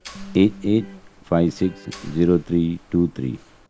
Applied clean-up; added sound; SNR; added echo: none; Mechanisms + Electric guitar; 18 dB; none.